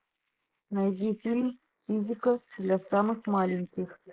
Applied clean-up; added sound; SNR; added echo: neural mask model Resemble Enhance denoiser.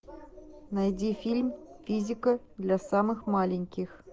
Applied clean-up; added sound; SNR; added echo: none; none; none; none.